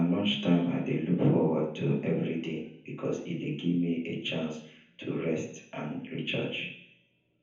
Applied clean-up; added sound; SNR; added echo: none; none; none; reverberation time 0.7 s.